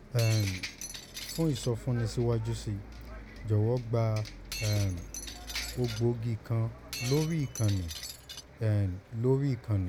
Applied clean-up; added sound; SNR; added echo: none; Shatter + Bus; 11 dB; none.